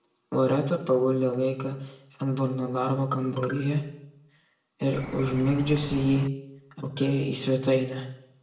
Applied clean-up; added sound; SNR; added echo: none; Bird; 11 dB; reverberation time 0.7 s.